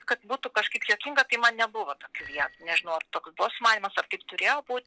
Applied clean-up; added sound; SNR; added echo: neural separator model SepFormer DNS4.